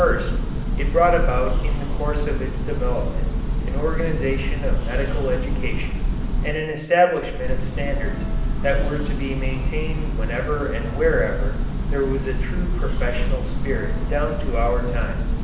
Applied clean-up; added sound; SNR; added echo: none; Church bell; -4 dB; reverberation time 0.8 s.